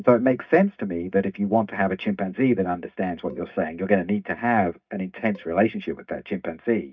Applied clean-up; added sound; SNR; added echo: neural mask model DeepFilterNet 3.